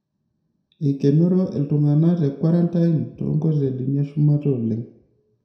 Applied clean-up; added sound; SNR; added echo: none; none; none; reverberation time 0.6 s.